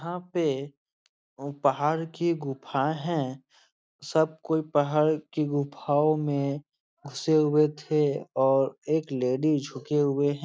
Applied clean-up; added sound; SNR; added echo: none; none; none; none.